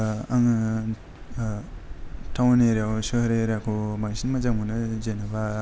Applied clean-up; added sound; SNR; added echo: none; none; none; none.